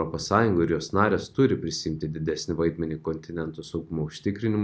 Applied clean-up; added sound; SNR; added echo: none; none; none; none.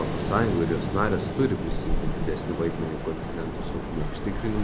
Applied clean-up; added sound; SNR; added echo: none; Ocean; 0 dB; none.